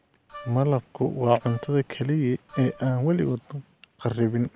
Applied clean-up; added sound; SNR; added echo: none; Wind instrument, woodwind instrument; 20 dB; none.